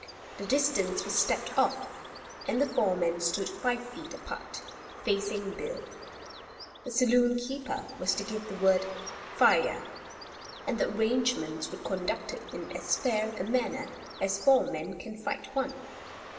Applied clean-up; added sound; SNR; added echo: none; Bird; 14 dB; reverberation time 1.8 s.